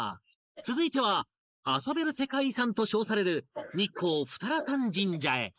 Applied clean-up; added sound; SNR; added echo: neural mask model Resemble Enhance denoiser.